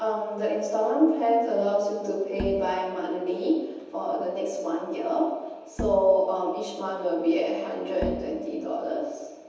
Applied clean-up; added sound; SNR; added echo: none; Bowed string instrument; 11 dB; reverberation time 1.1 s.